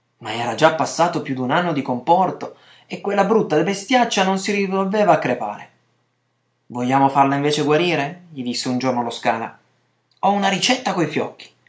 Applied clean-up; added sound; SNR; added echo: none; none; none; none.